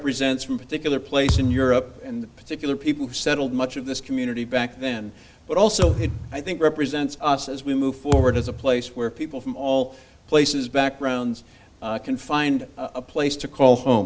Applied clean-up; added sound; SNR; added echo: none; Thump, thud; 5 dB; none.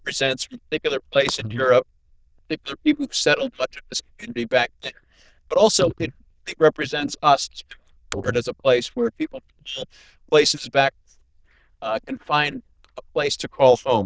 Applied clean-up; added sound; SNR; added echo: neural diffusion model UNIVERSE++.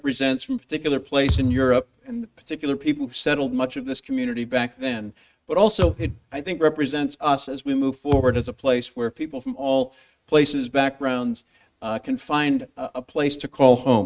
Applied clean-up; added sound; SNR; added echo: neural mask model RNNoise.